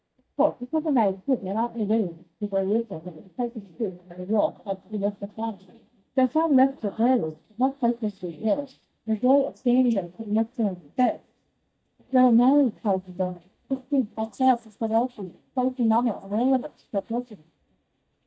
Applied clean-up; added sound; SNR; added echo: neural mask model DeepFilterNet 3.